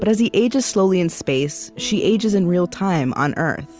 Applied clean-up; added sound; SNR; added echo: none; none; none; none.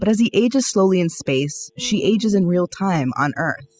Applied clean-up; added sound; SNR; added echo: classical method spectral subtraction.